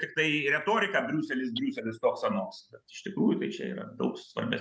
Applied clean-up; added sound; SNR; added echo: none; none; none; none.